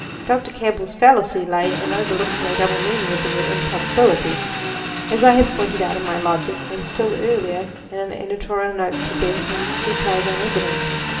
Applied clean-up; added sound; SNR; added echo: none; Engine; 5 dB; reverberation time 2.8 s.